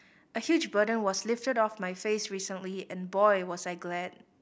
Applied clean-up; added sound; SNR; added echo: none; none; none; none.